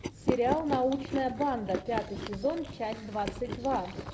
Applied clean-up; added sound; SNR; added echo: none; Chewing, mastication; 6 dB; none.